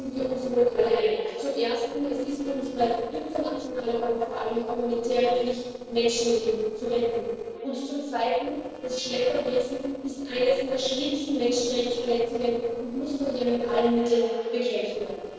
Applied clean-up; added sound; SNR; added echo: neural separator model SepFormer DNS4.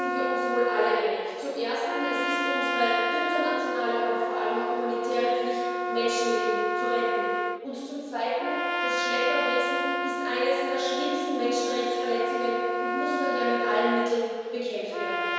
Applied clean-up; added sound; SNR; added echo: none; Trumpet; 1 dB; reverberation time 1.9 s.